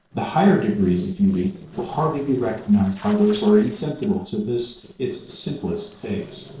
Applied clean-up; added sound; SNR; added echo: neural separator model SepFormer DNS4.